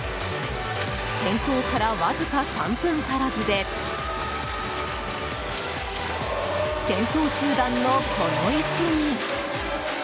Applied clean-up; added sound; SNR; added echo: none; none; none; none.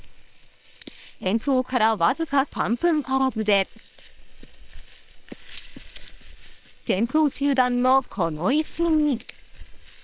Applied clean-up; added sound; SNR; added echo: neural separator model SepFormer WHAM!.